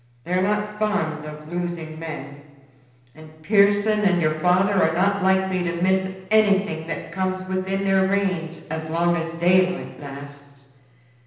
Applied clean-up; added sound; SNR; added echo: none; none; none; reverberation time 0.9 s.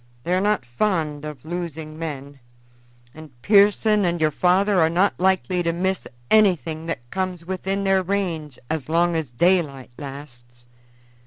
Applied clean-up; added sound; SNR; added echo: none; none; none; none.